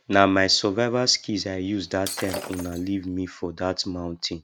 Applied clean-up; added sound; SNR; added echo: none; Shatter; 12 dB; none.